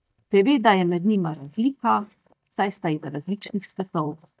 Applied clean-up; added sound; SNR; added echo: neural mask model DeepFilterNet 3.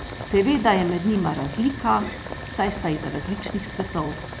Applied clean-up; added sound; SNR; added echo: none; Boiling; 10 dB; none.